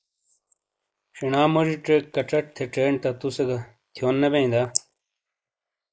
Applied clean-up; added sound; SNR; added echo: neural mask model Resemble Enhance denoiser.